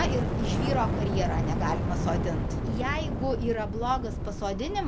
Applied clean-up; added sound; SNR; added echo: none; Fire; -2 dB; none.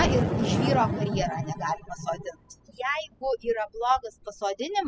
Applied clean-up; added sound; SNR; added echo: classical method spectral subtraction.